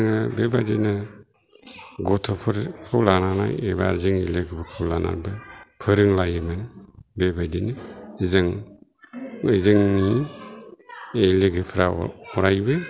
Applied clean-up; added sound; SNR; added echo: none; none; none; none.